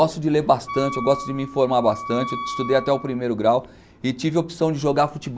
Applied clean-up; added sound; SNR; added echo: none; Wind instrument, woodwind instrument; 11 dB; none.